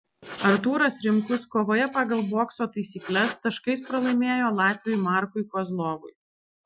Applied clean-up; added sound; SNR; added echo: classical method Wiener filter.